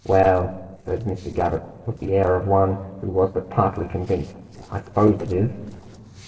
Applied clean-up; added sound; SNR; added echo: neural separator model SepFormer DNS4.